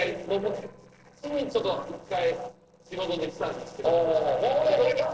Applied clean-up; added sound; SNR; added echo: neural separator model SepFormer DNS4.